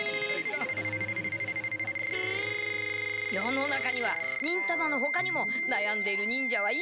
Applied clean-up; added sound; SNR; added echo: none; Ringtone; -2 dB; none.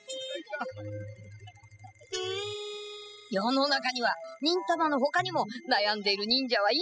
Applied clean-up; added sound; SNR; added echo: classical method spectral subtraction.